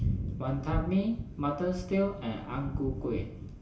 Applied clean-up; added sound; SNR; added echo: none; Thunder; 3 dB; reverberation time 0.4 s.